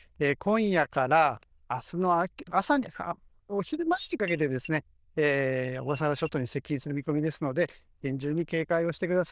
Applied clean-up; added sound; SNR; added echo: neural diffusion model UNIVERSE++.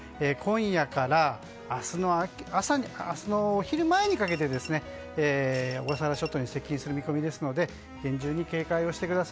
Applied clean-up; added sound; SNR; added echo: none; Coin (dropping) / Glass; 17 dB; none.